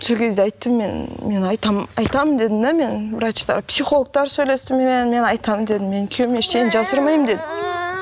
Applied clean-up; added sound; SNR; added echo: none; none; none; none.